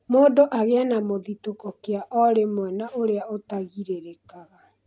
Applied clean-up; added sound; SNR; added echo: none; none; none; none.